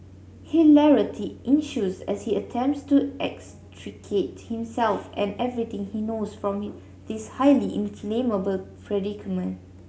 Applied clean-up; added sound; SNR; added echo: none; none; none; none.